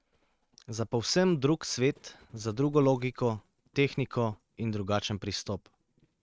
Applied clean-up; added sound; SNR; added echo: neural mask model RNNoise.